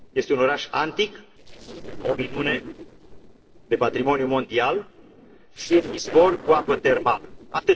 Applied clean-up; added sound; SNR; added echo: neural separator model SepFormer DNS4.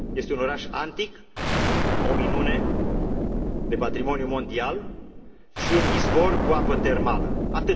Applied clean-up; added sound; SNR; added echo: none; Explosion; -4 dB; reverberation time 1.2 s.